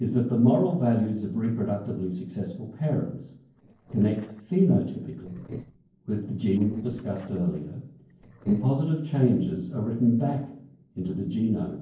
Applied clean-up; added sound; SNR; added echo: neural separator model SepFormer DNS4.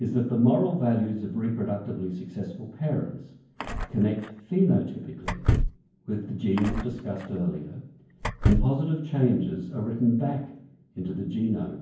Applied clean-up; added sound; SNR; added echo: none; Door / Car; 3 dB; reverberation time 0.9 s.